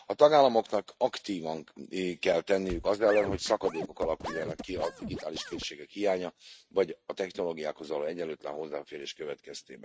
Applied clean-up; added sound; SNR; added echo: neural mask model RNNoise.